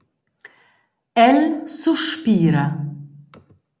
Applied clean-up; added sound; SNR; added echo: none; none; none; none.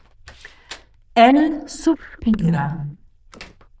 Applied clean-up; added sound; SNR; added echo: neural diffusion model UNIVERSE++.